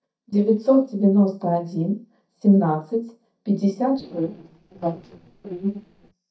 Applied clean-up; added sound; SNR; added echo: neural mask model DeepFilterNet 3.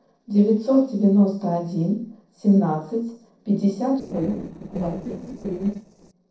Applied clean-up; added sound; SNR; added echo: neural separator model SepFormer DNS4.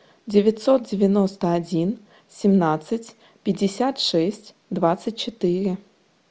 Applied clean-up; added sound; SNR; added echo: none; none; none; none.